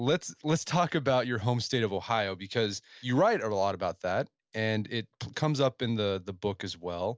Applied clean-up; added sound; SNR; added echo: none; none; none; none.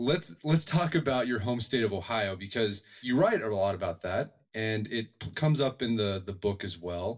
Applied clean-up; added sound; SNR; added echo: none; none; none; reverberation time 0.1 s.